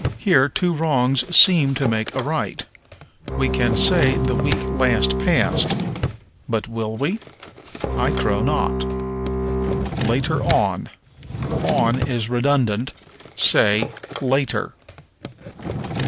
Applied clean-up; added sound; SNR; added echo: none; Drawer open or close + Bowed string instrument; 3 dB; none.